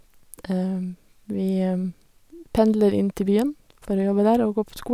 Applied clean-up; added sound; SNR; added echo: none; none; none; none.